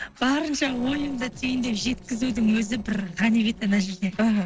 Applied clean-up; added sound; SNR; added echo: neural separator model SepFormer DNS4.